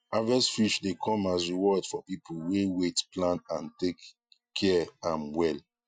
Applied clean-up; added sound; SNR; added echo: classical method Wiener filter.